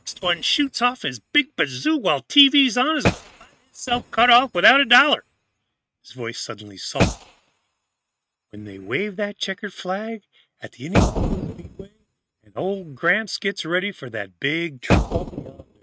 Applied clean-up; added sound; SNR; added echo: neural mask model RNNoise.